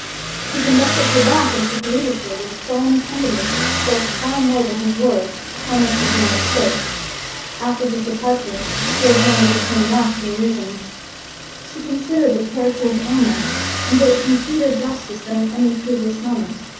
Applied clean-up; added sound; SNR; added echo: none; Motor vehicle (road); 4 dB; reverberation time 0.6 s.